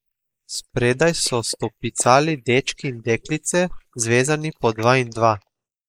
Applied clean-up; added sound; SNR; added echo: neural mask model Resemble Enhance denoiser.